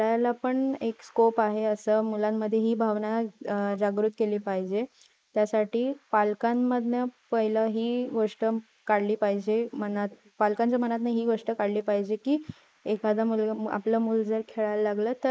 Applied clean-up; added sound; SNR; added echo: neural mask model Resemble Enhance denoiser.